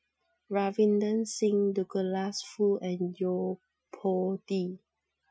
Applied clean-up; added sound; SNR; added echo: classical method Wiener filter.